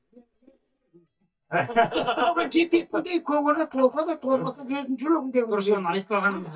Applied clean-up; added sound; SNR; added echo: neural mask model DeepFilterNet 3.